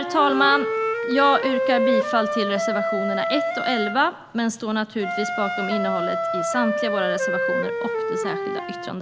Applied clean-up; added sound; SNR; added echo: none; Wind instrument, woodwind instrument; 1 dB; none.